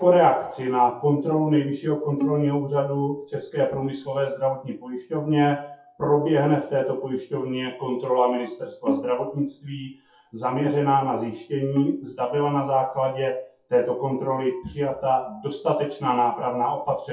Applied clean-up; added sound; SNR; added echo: classical method WPE with log-MMSE.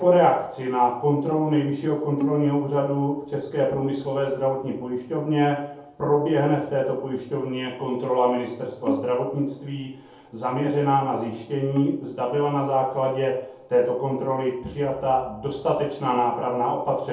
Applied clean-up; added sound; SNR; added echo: none; Bowed string instrument; 11 dB; reverberation time 0.7 s.